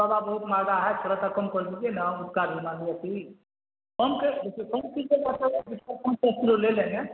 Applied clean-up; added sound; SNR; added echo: none; none; none; none.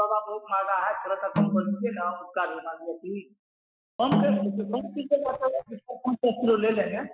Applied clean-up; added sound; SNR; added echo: classical method Wiener filter.